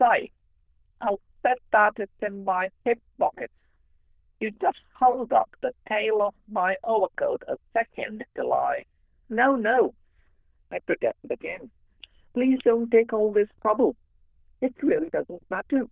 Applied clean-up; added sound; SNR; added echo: neural diffusion model UNIVERSE++.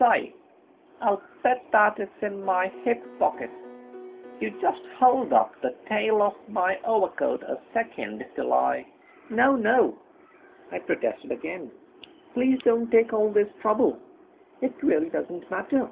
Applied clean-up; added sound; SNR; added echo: none; Piano; 18 dB; none.